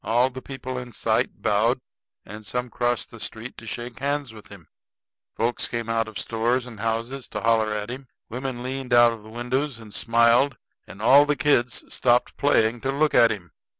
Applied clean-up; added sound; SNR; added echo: none; none; none; none.